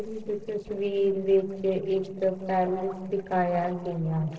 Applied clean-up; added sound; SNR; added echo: neural separator model SepFormer DNS4.